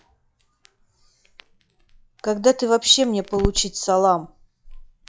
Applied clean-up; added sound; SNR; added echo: classical method log-MMSE.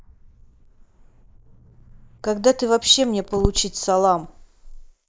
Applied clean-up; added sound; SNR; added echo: neural mask model Resemble Enhance denoiser.